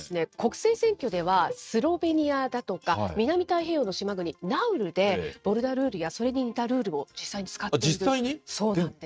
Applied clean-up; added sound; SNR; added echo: neural mask model RNNoise.